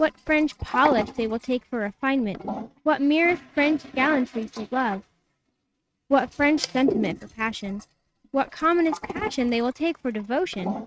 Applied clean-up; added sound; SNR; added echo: neural mask model RNNoise.